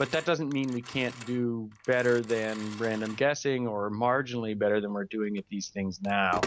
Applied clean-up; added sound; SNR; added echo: none; Telephone; 15 dB; none.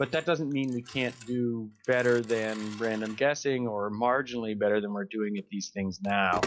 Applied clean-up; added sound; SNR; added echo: classical method log-MMSE.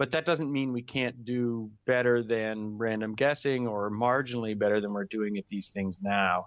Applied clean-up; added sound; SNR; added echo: none; none; none; none.